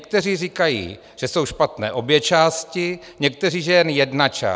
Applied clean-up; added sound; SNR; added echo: none; none; none; none.